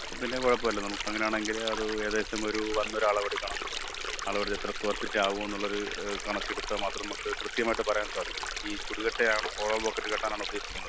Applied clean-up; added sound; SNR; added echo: none; Stream; 5 dB; none.